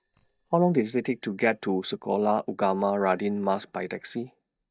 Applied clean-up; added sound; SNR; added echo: neural mask model DeepFilterNet 3.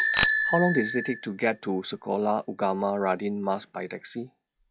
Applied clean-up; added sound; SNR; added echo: classical method log-MMSE.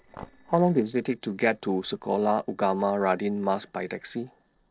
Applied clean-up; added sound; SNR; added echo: neural separator model SepFormer DNS4.